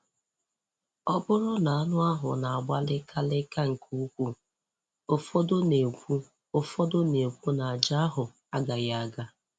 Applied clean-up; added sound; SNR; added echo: none; none; none; none.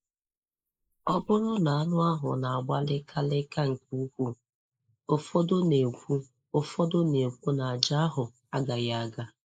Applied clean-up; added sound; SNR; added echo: neural mask model Resemble Enhance denoiser.